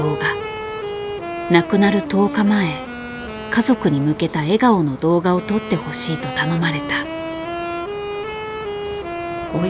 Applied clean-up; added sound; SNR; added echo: none; Wind instrument, woodwind instrument; 8 dB; none.